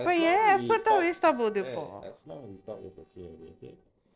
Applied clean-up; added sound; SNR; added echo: neural separator model SepFormer DNS4.